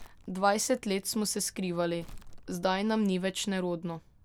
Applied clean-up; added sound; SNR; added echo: none; Crumpling, crinkling; 20 dB; none.